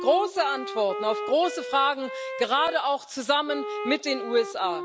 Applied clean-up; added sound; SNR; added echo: none; Wind instrument, woodwind instrument; 9 dB; none.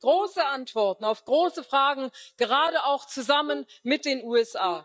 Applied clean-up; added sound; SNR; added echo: neural mask model DeepFilterNet 3.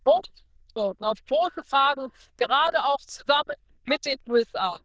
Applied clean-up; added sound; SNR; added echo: neural diffusion model UNIVERSE++.